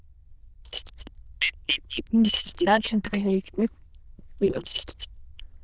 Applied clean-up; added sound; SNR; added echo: neural diffusion model UNIVERSE++.